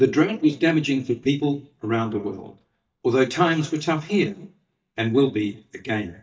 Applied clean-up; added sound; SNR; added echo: neural mask model DeepFilterNet 3.